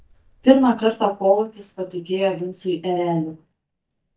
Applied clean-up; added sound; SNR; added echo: neural mask model DeepFilterNet 3.